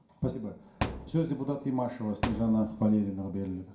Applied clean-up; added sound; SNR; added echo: none; Thump, thud; 8 dB; reverberation time 0.5 s.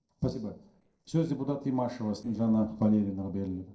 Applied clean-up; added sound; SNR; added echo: neural separator model SepFormer DNS4.